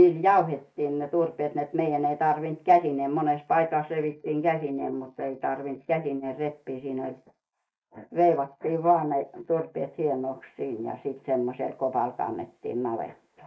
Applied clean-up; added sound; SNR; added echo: neural mask model Resemble Enhance denoiser.